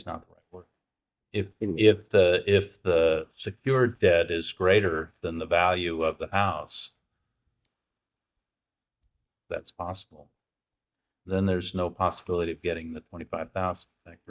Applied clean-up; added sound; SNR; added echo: neural mask model DeepFilterNet 3.